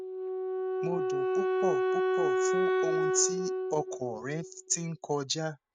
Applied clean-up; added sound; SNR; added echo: neural mask model RNNoise.